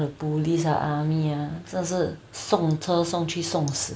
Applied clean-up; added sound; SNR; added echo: none; none; none; none.